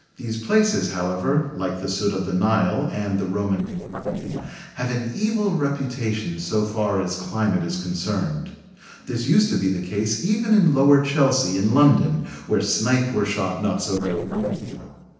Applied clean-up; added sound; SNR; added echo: neural separator model SepFormer DNS4.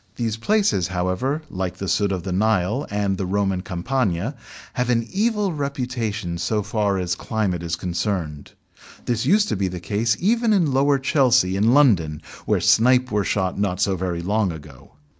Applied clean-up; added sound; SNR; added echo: none; none; none; none.